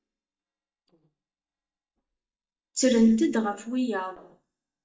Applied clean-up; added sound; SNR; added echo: neural mask model DeepFilterNet 3.